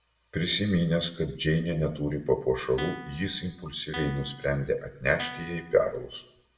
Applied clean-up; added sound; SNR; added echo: none; Guitar; 14 dB; reverberation time 0.5 s.